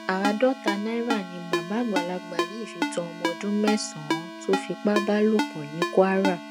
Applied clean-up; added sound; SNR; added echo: none; Ringtone; 4 dB; none.